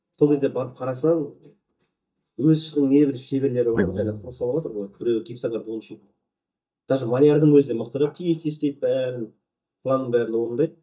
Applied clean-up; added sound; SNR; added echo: neural mask model DeepFilterNet 3.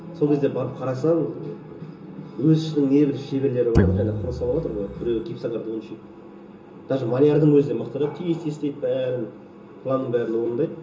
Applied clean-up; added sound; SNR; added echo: none; Guitar; 1 dB; reverberation time 0.2 s.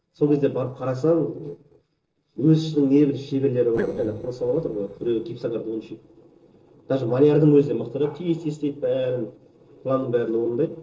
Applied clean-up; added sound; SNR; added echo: neural separator model SepFormer DNS4.